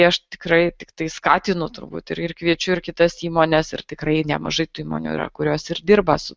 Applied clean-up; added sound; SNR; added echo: none; none; none; none.